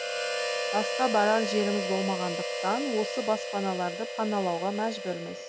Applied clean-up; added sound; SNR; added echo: none; Harmonica; 3 dB; none.